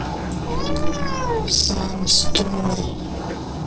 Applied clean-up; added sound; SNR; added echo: neural separator model SepFormer DNS4.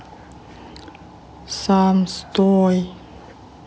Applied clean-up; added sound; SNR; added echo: none; none; none; none.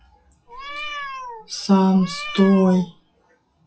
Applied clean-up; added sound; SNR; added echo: classical method WPE with log-MMSE.